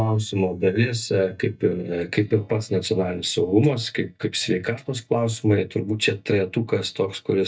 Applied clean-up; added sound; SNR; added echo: neural mask model DeepFilterNet 3.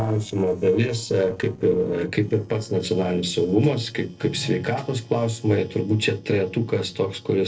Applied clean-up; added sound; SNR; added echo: neural separator model SepFormer DNS4.